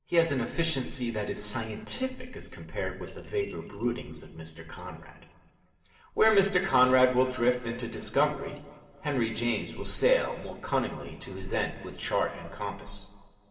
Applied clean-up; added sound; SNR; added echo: neural separator model SepFormer DNS4.